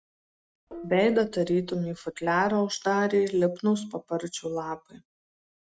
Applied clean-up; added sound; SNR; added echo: neural mask model RNNoise.